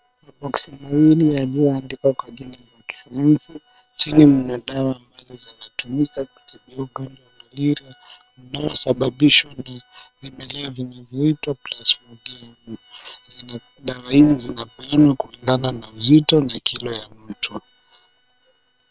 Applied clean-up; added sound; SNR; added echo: neural separator model SepFormer WHAM!.